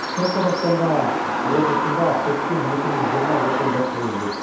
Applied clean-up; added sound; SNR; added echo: none; Bird vocalization, bird call, bird song; 0 dB; reverberation time 0.8 s.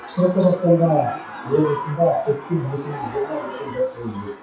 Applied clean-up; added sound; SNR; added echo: classical method WPE with log-MMSE.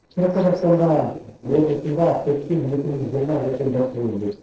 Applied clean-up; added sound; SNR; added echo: neural separator model SepFormer DNS4.